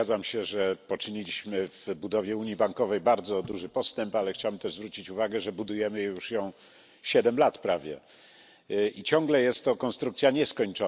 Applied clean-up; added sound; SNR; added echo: none; none; none; none.